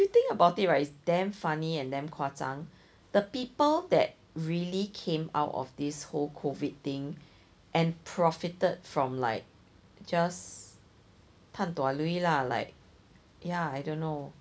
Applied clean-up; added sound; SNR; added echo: none; none; none; none.